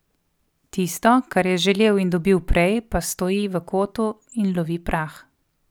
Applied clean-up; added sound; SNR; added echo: none; none; none; none.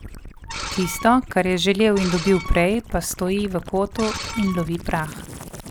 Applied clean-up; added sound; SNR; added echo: none; Gurgling / Liquid + Screech; 12 dB; none.